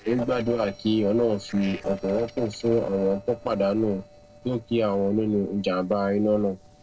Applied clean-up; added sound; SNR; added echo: neural separator model SepFormer DNS4.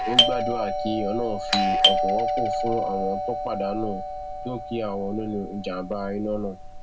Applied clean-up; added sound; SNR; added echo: none; Doorbell; -4 dB; reverberation time 0.2 s.